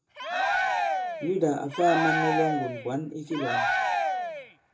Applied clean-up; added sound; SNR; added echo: none; Cheering; -1 dB; reverberation time 0.2 s.